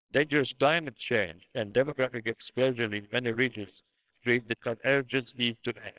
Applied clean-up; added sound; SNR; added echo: neural separator model SepFormer WHAMR!.